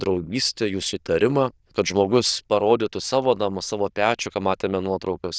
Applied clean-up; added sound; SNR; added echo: neural diffusion model UNIVERSE++.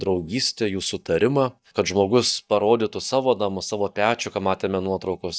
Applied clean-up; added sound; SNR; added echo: neural mask model DeepFilterNet 3.